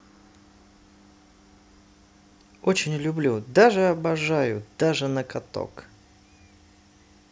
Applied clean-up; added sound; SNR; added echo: none; none; none; none.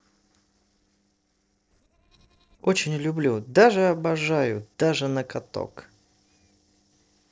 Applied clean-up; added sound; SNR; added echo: neural separator model SepFormer DNS4.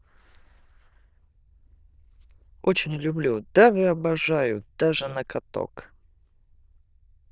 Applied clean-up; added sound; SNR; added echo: neural diffusion model UNIVERSE++.